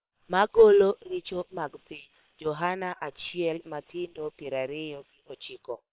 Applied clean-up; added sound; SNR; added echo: neural separator model SepFormer WHAM!.